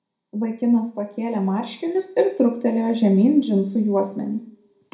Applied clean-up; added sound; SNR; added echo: none; none; none; reverberation time 0.4 s.